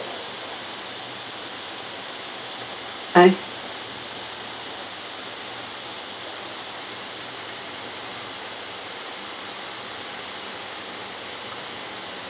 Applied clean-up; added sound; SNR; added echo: none; none; none; none.